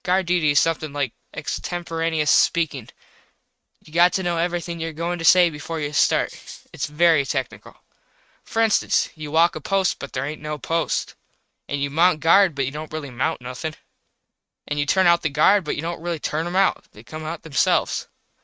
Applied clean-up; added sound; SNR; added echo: neural mask model RNNoise.